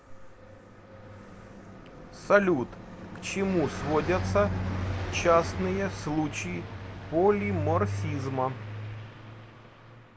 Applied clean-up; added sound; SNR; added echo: none; Car passing by; 6 dB; none.